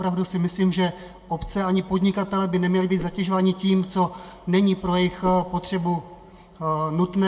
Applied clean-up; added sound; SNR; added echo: none; Whoosh, swoosh, swish; 15 dB; reverberation time 0.9 s.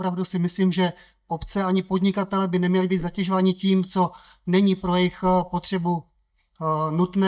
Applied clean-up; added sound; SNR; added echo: neural mask model DeepFilterNet 3.